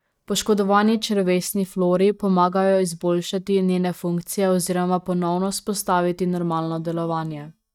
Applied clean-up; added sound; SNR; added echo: neural mask model DeepFilterNet 3.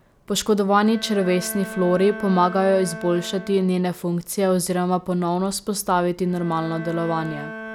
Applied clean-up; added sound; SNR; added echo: none; Bowed string instrument; 16 dB; none.